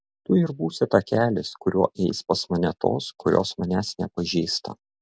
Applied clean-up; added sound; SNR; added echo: none; none; none; none.